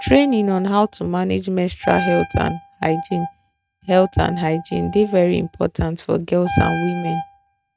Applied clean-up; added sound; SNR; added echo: neural mask model RNNoise.